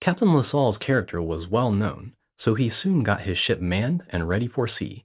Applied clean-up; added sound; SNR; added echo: none; none; none; none.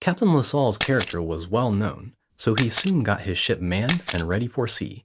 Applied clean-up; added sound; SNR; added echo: none; Camera; 11 dB; none.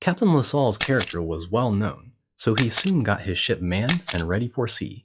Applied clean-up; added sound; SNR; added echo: classical method log-MMSE.